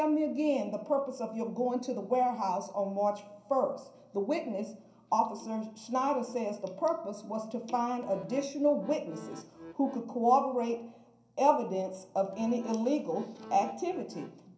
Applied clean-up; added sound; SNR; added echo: none; Accordion; 17 dB; reverberation time 0.6 s.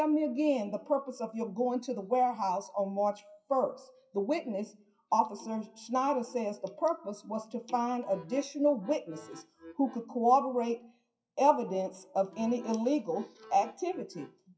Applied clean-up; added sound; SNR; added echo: classical method WPE with log-MMSE.